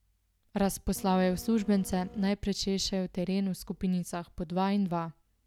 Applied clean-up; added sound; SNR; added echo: none; Printer; 18 dB; none.